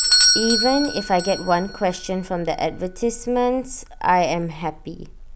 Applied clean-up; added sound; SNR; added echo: none; Bell / Doorbell; 3 dB; none.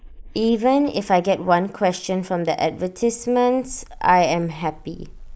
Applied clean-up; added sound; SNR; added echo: neural mask model Resemble Enhance denoiser.